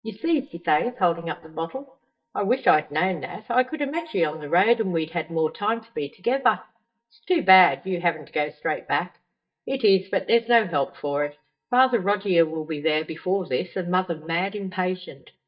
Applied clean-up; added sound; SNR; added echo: neural mask model DeepFilterNet 3.